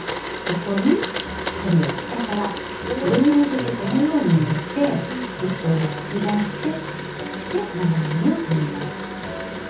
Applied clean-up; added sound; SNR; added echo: none; Domestic sounds, home sounds; 5 dB; reverberation time 0.6 s.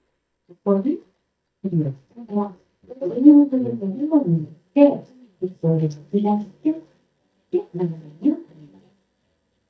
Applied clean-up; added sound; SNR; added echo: neural mask model DeepFilterNet 3.